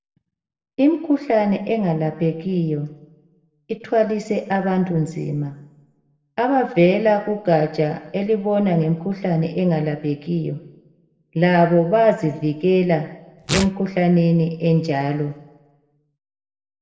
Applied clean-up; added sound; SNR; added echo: none; Tearing; 10 dB; reverberation time 0.8 s.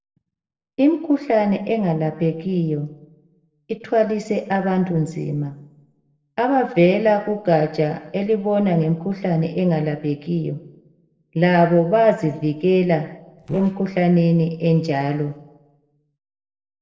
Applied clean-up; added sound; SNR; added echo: neural separator model SepFormer DNS4.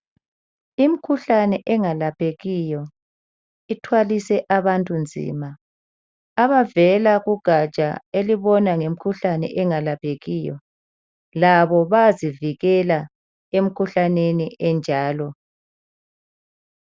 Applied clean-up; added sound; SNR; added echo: none; none; none; none.